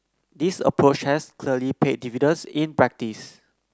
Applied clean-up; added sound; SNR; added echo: none; none; none; none.